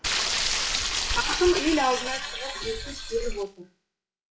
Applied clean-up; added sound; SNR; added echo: classical method log-MMSE.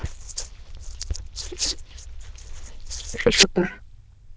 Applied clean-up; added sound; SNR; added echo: neural diffusion model UNIVERSE++.